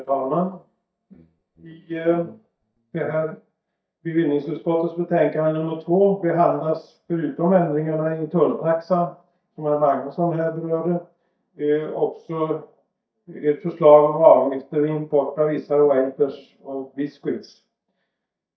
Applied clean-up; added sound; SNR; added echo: neural mask model DeepFilterNet 3.